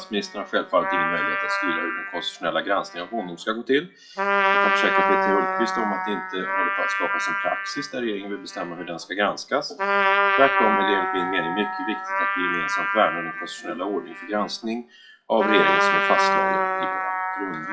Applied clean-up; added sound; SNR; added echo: classical method WPE with log-MMSE.